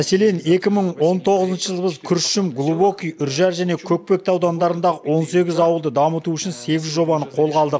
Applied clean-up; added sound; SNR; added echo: none; none; none; none.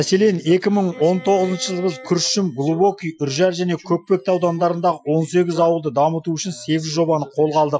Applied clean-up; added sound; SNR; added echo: classical method Wiener filter.